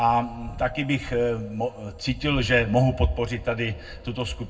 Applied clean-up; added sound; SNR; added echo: none; Wind; 15 dB; reverberation time 0.3 s.